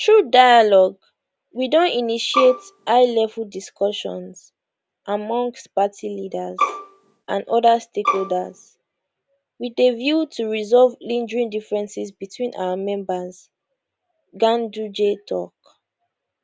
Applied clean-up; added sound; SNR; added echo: none; Bowed string instrument; 5 dB; none.